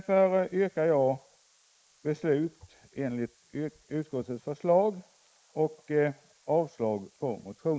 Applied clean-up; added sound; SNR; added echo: neural mask model Resemble Enhance denoiser.